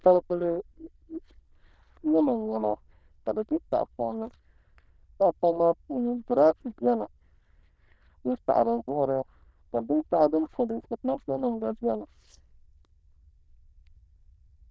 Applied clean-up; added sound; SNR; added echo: neural diffusion model UNIVERSE++.